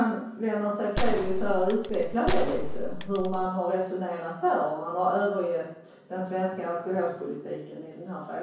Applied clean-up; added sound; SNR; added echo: none; Gunshot, gunfire; -2 dB; reverberation time 0.6 s.